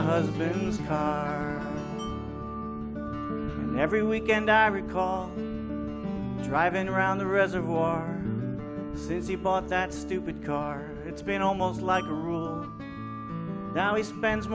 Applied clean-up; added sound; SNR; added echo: none; Wind chime; 19 dB; none.